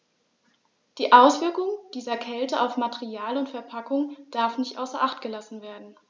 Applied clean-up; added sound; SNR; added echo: none; none; none; none.